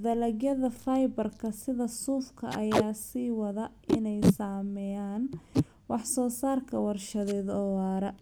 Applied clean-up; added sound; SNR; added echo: none; Packing tape, duct tape; 4 dB; none.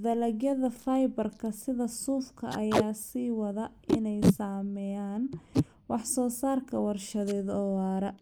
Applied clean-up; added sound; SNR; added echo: neural mask model Resemble Enhance denoiser.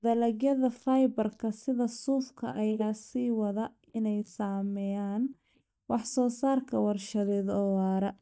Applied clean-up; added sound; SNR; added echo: neural mask model DeepFilterNet 3.